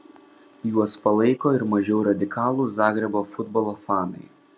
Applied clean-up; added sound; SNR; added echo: none; none; none; none.